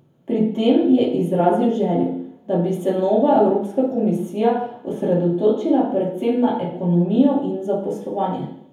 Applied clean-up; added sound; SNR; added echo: none; none; none; reverberation time 0.7 s.